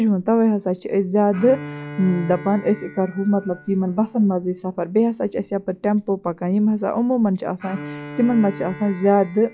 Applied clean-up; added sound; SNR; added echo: classical method log-MMSE.